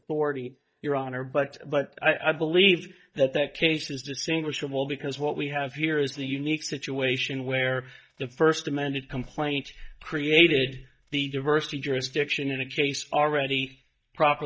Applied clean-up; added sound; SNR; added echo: neural mask model DeepFilterNet 3.